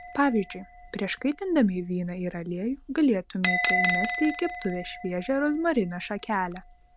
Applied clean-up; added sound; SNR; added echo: none; Bell; 6 dB; none.